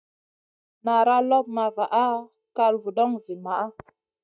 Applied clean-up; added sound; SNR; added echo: neural mask model DeepFilterNet 3.